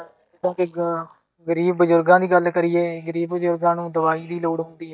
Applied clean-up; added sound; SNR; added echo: neural mask model DeepFilterNet 3.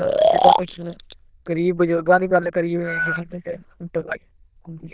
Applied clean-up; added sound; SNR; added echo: neural diffusion model UNIVERSE++.